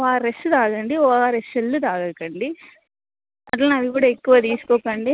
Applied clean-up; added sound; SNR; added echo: none; none; none; none.